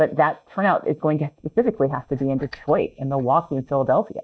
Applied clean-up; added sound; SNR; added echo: neural mask model DeepFilterNet 3.